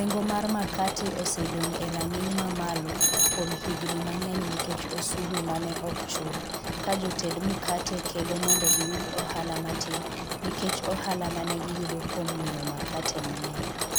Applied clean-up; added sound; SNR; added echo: none; Bicycle bell + Mechanisms; -1 dB; none.